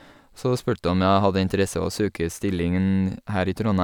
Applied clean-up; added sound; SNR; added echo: none; none; none; none.